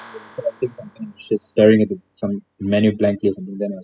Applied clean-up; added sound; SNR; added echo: classical method spectral subtraction.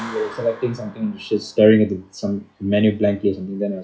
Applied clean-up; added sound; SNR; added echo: classical method log-MMSE.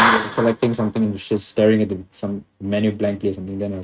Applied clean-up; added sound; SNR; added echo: neural mask model RNNoise.